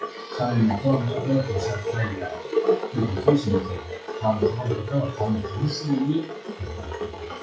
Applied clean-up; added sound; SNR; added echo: classical method WPE with log-MMSE.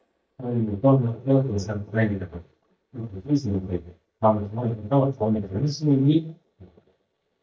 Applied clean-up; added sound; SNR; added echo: neural mask model DeepFilterNet 3.